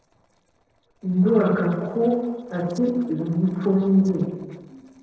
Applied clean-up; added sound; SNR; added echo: neural separator model SepFormer DNS4.